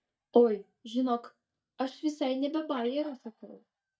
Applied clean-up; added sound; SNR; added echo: neural mask model DeepFilterNet 3.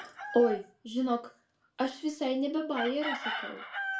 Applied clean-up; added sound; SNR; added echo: none; Chicken, rooster; 8 dB; reverberation time 0.3 s.